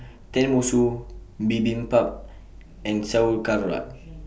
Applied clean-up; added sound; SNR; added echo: none; none; none; none.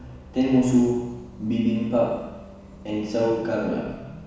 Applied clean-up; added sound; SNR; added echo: none; Bus; 20 dB; reverberation time 1.1 s.